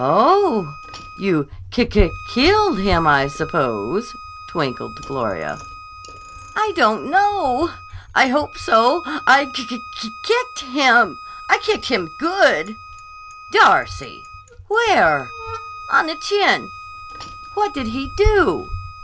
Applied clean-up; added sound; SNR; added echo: none; Bicycle + Bowed string instrument; 12 dB; none.